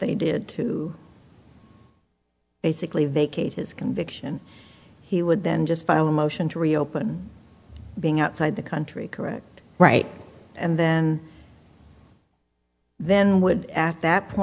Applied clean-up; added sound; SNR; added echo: none; none; none; none.